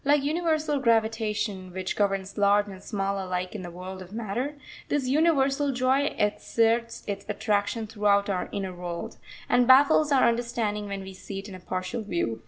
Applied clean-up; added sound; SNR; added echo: none; none; none; none.